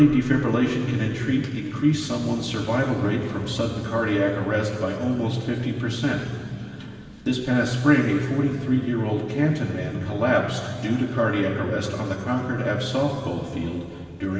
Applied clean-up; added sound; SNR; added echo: none; none; none; reverberation time 2.7 s.